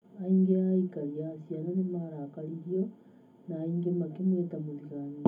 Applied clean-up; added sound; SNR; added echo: none; none; none; reverberation time 0.3 s.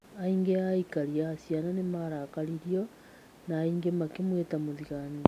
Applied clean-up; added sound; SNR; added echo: none; none; none; none.